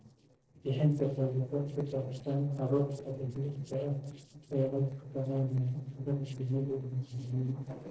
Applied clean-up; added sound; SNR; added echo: neural separator model SepFormer DNS4.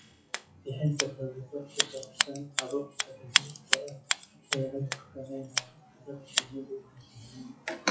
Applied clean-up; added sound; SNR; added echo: classical method WPE with log-MMSE.